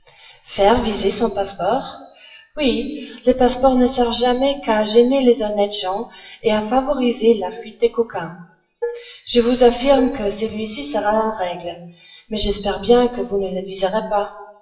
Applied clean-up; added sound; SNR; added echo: classical method WPE with log-MMSE.